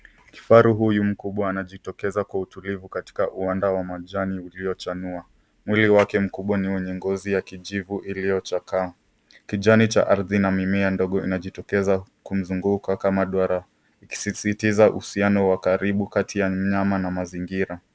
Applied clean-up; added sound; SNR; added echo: none; none; none; none.